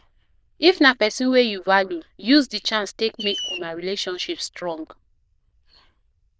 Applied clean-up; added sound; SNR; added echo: neural diffusion model UNIVERSE++.